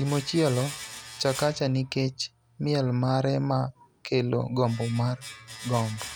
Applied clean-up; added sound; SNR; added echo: none; Domestic sounds, home sounds; 16 dB; none.